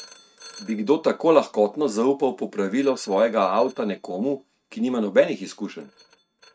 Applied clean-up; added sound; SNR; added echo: neural mask model RNNoise.